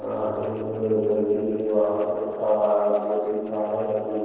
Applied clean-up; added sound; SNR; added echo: neural separator model SepFormer DNS4.